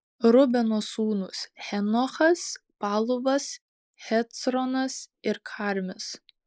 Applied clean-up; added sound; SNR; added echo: neural mask model Resemble Enhance denoiser.